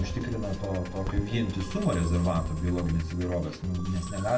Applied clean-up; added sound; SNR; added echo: none; Musical instrument; 8 dB; reverberation time 0.3 s.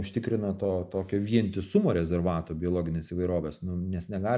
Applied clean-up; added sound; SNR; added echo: none; none; none; none.